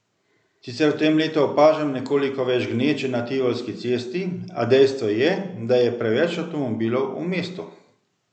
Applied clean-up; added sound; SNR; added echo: none; none; none; none.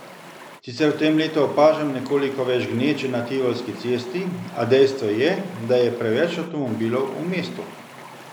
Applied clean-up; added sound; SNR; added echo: none; Stream; 18 dB; none.